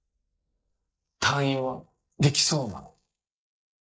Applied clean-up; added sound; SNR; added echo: neural mask model Resemble Enhance denoiser.